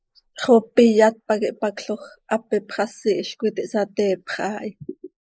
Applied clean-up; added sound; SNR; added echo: neural mask model Resemble Enhance denoiser.